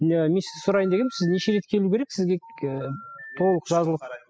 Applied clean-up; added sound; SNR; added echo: classical method spectral subtraction.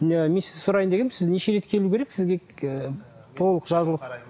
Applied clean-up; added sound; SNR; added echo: none; none; none; none.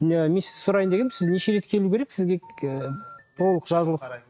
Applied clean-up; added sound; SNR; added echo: neural mask model RNNoise.